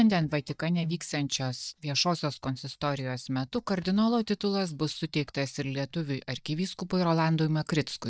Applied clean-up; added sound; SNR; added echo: neural mask model DeepFilterNet 3.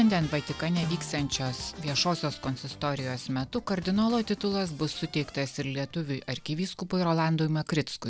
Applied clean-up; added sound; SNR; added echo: none; Snare drum; 14 dB; none.